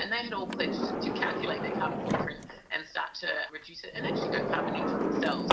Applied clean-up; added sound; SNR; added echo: none; Sliding door; -4 dB; none.